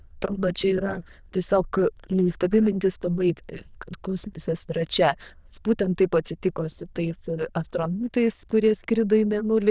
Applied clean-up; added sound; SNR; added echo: neural diffusion model UNIVERSE++.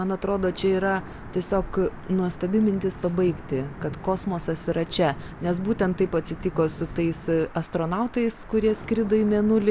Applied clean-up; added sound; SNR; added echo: none; Thunder / Wind / Rain; 14 dB; none.